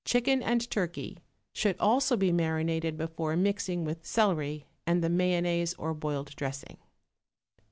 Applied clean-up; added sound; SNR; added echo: none; none; none; none.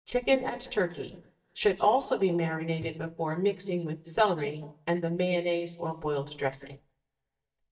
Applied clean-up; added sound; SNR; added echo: neural mask model DeepFilterNet 3.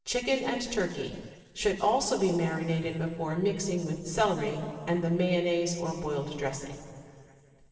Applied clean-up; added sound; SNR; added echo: neural separator model SepFormer DNS4.